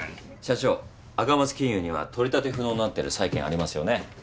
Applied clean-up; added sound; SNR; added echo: none; none; none; none.